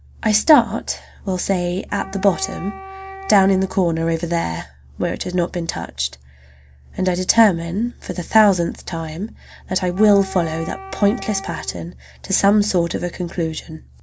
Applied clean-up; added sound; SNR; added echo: none; Wind instrument, woodwind instrument; 16 dB; none.